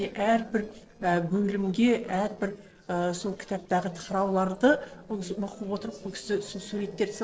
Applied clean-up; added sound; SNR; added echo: neural separator model SepFormer DNS4.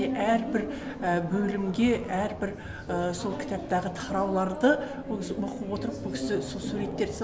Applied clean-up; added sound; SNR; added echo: none; none; none; none.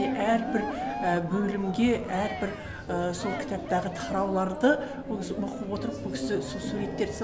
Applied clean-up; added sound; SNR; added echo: none; Cheering; 12 dB; none.